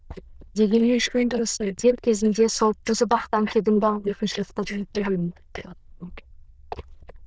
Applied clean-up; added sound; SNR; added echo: neural diffusion model UNIVERSE++.